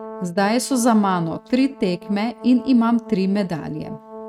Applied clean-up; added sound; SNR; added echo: neural mask model RNNoise.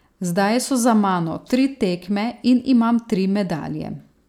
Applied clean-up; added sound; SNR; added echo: none; none; none; none.